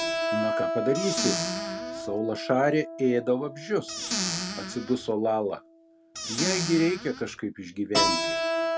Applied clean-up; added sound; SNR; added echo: none; Keyboard (musical) + Squeak / Cupboard open or close; 2 dB; none.